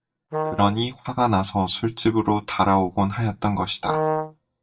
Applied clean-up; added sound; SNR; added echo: neural mask model DeepFilterNet 3.